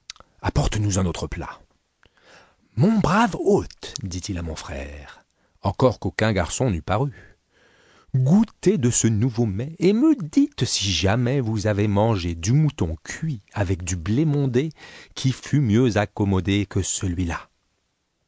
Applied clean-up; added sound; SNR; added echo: none; none; none; none.